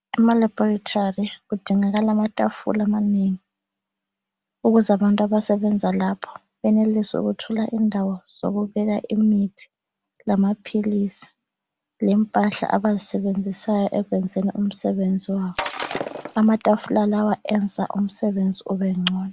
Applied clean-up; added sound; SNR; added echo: none; Shatter; 10 dB; none.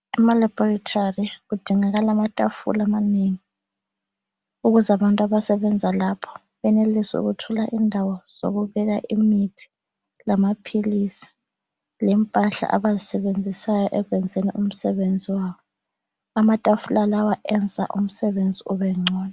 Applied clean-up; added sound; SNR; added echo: none; none; none; none.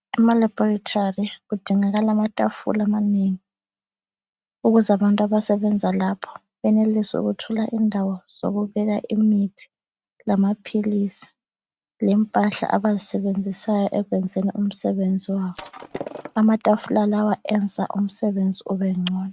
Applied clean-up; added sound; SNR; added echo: neural mask model RNNoise.